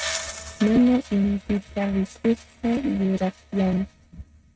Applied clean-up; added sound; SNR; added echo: neural mask model RNNoise.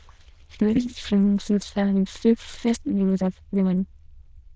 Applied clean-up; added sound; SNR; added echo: neural diffusion model UNIVERSE++.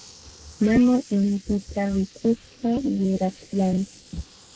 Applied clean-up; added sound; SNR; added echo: neural mask model Resemble Enhance denoiser.